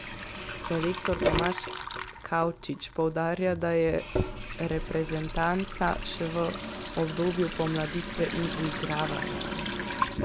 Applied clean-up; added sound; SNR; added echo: none; Sink (filling or washing) / Water tap, faucet; 1 dB; none.